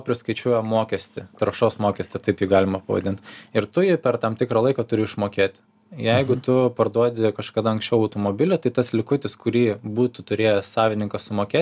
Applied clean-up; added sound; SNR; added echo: none; none; none; none.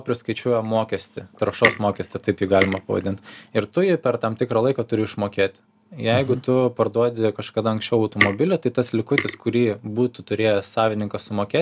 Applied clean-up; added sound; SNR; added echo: none; Tick; 6 dB; none.